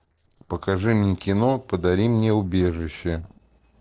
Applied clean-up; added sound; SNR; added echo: neural separator model SepFormer DNS4.